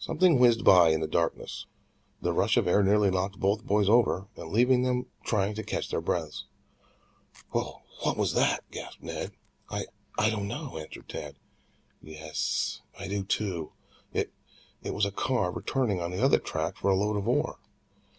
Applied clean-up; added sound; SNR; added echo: none; none; none; none.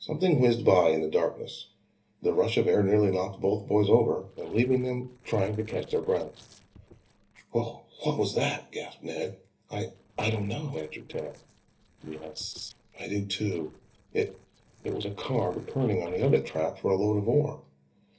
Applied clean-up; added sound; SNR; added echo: neural separator model SepFormer DNS4.